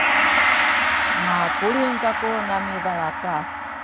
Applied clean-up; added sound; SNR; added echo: none; Gong; -5 dB; none.